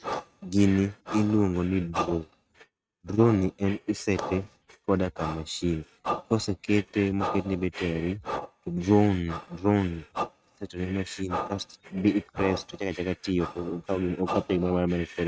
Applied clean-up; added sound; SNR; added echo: neural mask model RNNoise.